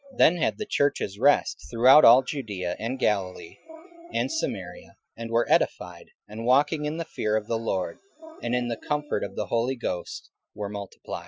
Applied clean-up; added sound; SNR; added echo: classical method Wiener filter.